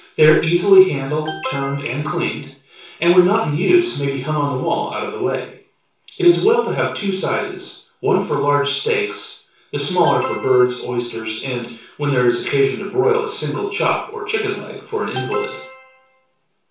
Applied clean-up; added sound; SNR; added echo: none; Alarm; 12 dB; reverberation time 0.4 s.